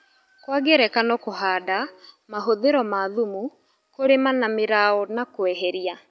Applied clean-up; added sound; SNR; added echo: none; none; none; none.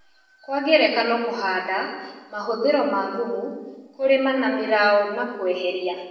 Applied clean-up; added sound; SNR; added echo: none; none; none; reverberation time 1.0 s.